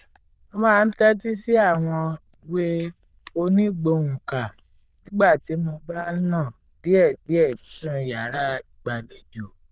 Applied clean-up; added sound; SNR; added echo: neural diffusion model UNIVERSE++.